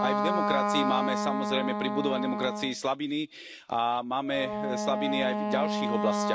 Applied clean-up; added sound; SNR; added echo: none; Wind instrument, woodwind instrument; 0 dB; none.